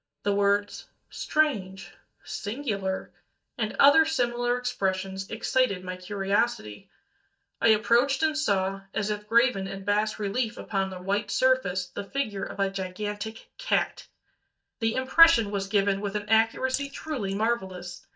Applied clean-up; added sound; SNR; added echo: neural mask model DeepFilterNet 3.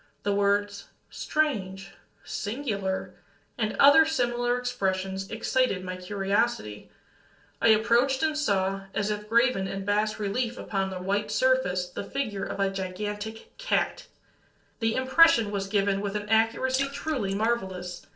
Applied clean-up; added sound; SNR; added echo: neural separator model SepFormer DNS4.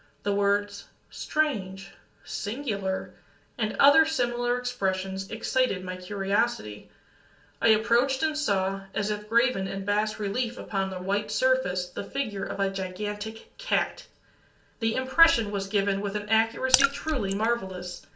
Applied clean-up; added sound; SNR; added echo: none; Raindrop / Splash, splatter; 3 dB; reverberation time 0.3 s.